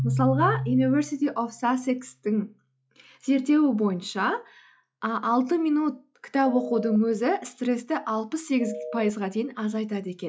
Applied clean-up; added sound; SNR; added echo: classical method log-MMSE.